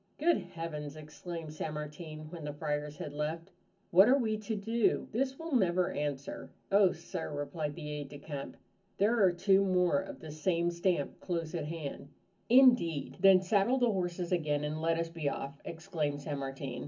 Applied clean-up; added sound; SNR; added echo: none; none; none; reverberation time 0.3 s.